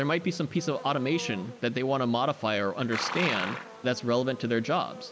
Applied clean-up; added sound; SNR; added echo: none; Livestock, farm animals, working animals; 11 dB; none.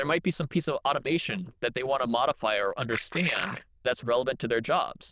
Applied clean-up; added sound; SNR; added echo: neural diffusion model UNIVERSE++.